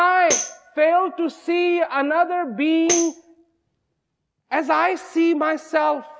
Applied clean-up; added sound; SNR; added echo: none; Tambourine; 9 dB; none.